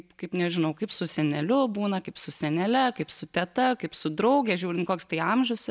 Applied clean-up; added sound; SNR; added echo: none; none; none; none.